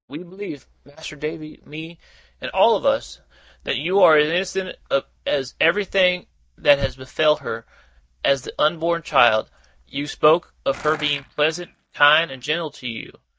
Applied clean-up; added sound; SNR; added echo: neural mask model DeepFilterNet 3.